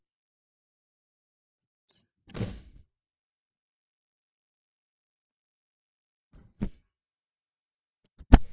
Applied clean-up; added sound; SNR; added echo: neural mask model DeepFilterNet 3.